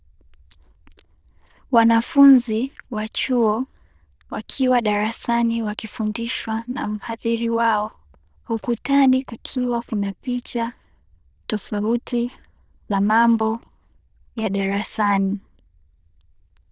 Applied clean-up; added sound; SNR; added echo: neural diffusion model UNIVERSE++.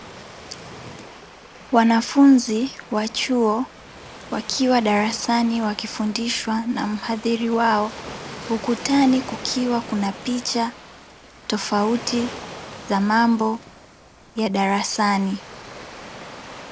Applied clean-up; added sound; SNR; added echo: none; Waves, surf; 16 dB; none.